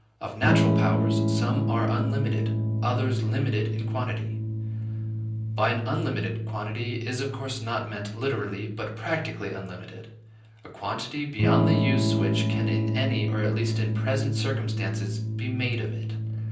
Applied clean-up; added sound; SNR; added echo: none; Electric guitar / Strum; -4 dB; reverberation time 0.6 s.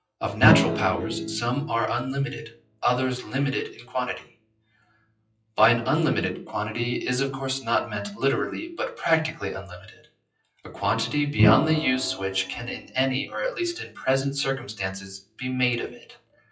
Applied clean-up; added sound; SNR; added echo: classical method WPE with log-MMSE.